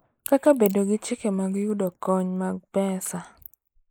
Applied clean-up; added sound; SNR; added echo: neural mask model Resemble Enhance denoiser.